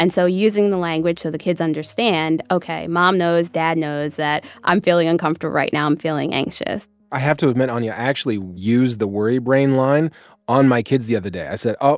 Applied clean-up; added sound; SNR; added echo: none; none; none; none.